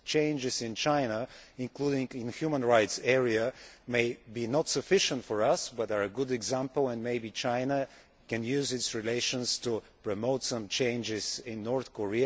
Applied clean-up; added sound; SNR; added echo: none; none; none; none.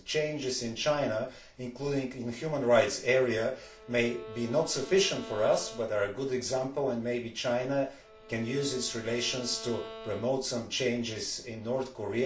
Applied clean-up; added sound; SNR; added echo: none; Bowed string instrument; 17 dB; reverberation time 0.3 s.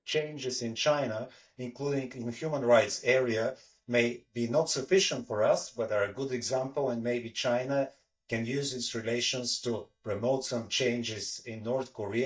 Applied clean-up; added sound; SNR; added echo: neural mask model DeepFilterNet 3.